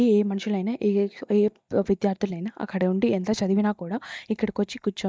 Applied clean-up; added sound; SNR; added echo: neural mask model DeepFilterNet 3.